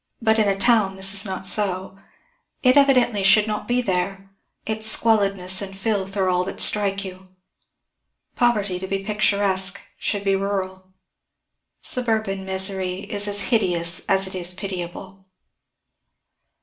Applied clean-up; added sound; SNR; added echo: none; none; none; reverberation time 0.4 s.